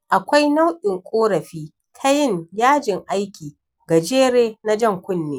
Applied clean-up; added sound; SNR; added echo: none; none; none; none.